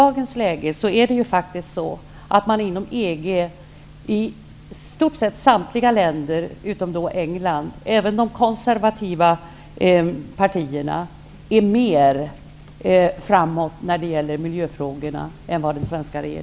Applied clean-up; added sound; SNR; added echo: none; none; none; none.